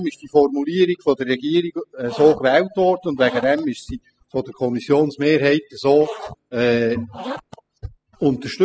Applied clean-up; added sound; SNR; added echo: classical method spectral subtraction.